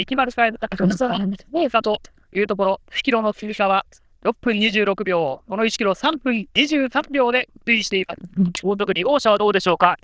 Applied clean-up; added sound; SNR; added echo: neural diffusion model UNIVERSE++.